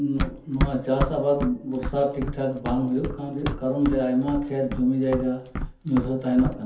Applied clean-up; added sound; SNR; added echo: none; Run; 6 dB; reverberation time 0.5 s.